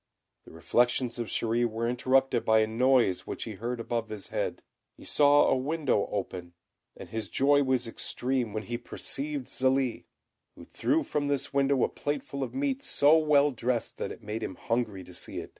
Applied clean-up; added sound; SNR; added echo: none; none; none; none.